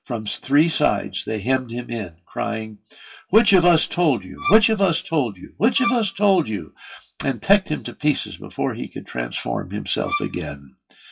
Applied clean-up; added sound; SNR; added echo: classical method WPE with log-MMSE.